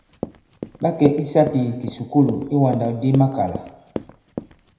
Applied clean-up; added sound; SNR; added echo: none; Run; 13 dB; reverberation time 0.8 s.